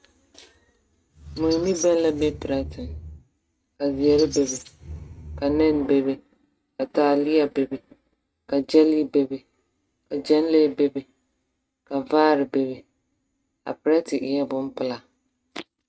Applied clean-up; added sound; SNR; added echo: neural mask model RNNoise.